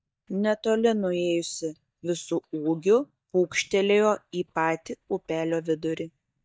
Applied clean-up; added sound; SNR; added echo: neural mask model DeepFilterNet 3.